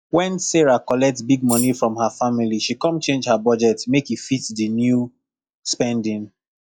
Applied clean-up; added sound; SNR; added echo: classical method log-MMSE.